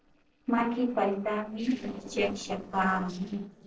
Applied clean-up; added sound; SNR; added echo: neural separator model SepFormer DNS4.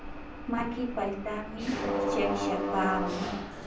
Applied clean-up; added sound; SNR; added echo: none; Mechanisms; 0 dB; reverberation time 0.6 s.